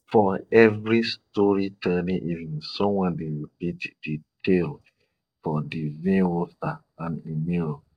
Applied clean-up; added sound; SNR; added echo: neural mask model DeepFilterNet 3.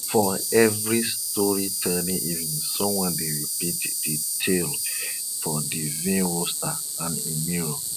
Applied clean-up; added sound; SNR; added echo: none; Insect; 1 dB; none.